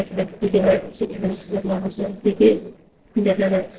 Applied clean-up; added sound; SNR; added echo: neural separator model SepFormer DNS4.